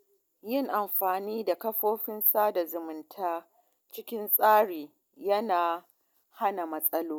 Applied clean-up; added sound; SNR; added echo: none; none; none; none.